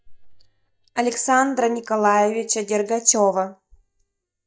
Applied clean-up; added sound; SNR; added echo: neural mask model DeepFilterNet 3.